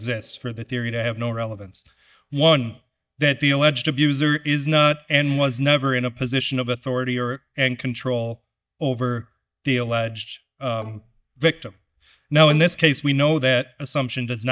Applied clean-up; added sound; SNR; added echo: neural mask model DeepFilterNet 3.